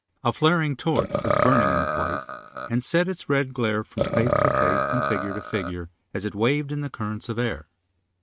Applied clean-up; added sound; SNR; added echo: neural mask model RNNoise.